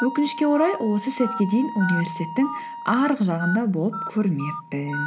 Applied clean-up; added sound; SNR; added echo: none; Telephone + Wind instrument, woodwind instrument; 9 dB; none.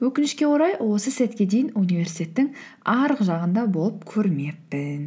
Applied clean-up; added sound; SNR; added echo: none; none; none; none.